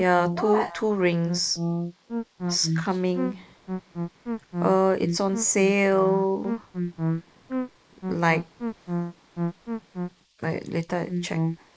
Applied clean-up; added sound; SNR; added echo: neural mask model Resemble Enhance denoiser.